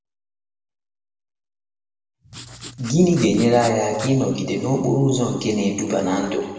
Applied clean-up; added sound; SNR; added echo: none; Writing; 15 dB; reverberation time 1.1 s.